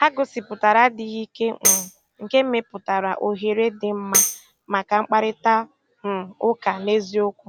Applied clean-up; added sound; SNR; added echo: none; Tambourine; 3 dB; none.